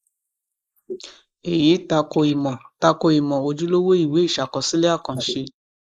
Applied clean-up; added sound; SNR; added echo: neural mask model Resemble Enhance denoiser.